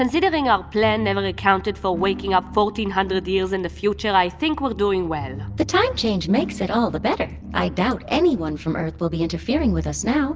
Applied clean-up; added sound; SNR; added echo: none; none; none; none.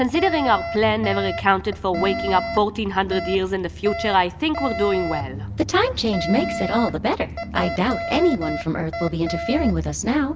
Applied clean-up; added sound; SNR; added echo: none; Alarm; 9 dB; none.